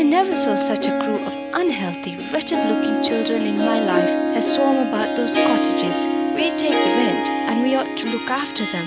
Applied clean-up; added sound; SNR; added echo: none; Harp; -1 dB; none.